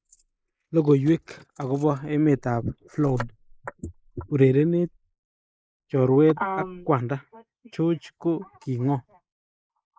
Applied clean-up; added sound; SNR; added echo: neural mask model Resemble Enhance denoiser.